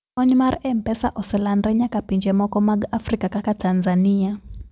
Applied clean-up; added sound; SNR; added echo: none; none; none; none.